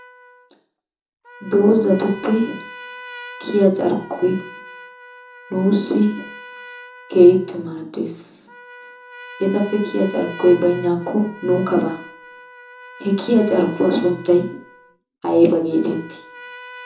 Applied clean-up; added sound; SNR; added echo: none; Trumpet; 19 dB; reverberation time 0.6 s.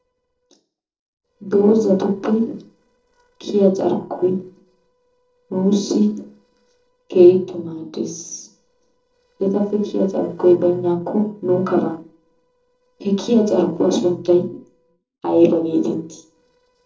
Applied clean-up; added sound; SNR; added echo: neural separator model SepFormer DNS4.